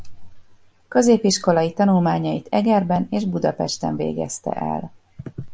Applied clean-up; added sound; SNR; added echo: none; none; none; none.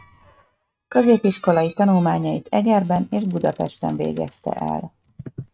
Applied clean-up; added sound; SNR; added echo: neural mask model RNNoise.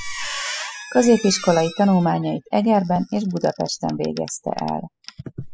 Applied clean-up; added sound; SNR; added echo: classical method spectral subtraction.